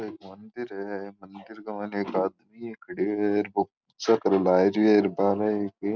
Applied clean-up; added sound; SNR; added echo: none; none; none; none.